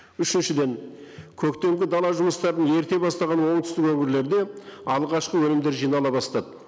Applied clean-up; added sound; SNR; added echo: none; none; none; none.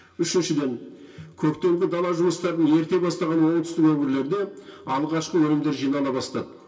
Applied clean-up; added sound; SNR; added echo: none; none; none; reverberation time 0.2 s.